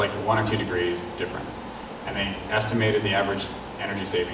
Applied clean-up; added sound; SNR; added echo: none; none; none; none.